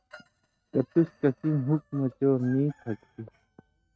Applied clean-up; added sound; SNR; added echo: neural mask model RNNoise.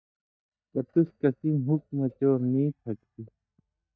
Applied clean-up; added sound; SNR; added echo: neural mask model DeepFilterNet 3.